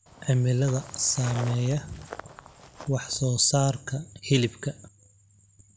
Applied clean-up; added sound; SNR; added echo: none; Walk, footsteps; 15 dB; none.